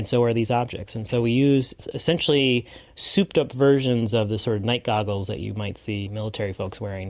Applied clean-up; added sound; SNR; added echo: none; none; none; none.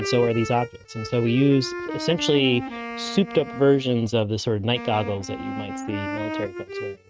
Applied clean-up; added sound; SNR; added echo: neural mask model RNNoise.